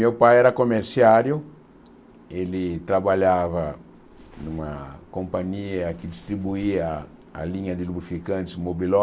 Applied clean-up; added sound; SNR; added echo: none; none; none; none.